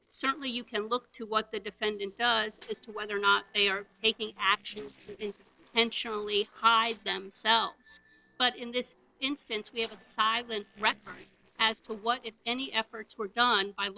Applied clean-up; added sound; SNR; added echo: neural separator model SepFormer DNS4.